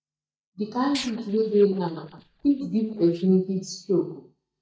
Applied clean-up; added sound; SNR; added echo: neural mask model DeepFilterNet 3.